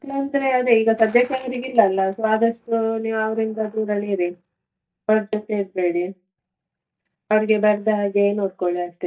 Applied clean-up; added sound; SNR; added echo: neural mask model DeepFilterNet 3.